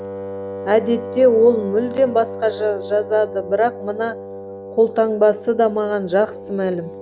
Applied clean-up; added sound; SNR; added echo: none; Wind instrument, woodwind instrument; 12 dB; none.